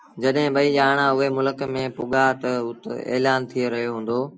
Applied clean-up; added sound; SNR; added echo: none; none; none; none.